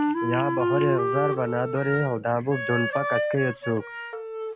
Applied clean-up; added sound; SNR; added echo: none; Wind instrument, woodwind instrument; 1 dB; none.